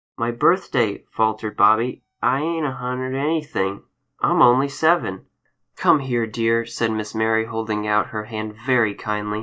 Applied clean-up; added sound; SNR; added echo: neural mask model DeepFilterNet 3.